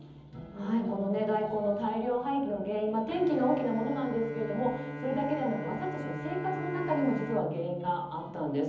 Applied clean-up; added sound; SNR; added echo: none; Bowed string instrument; 11 dB; reverberation time 1.3 s.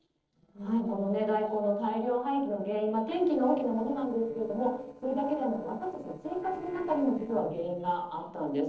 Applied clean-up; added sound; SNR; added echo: neural separator model SepFormer DNS4.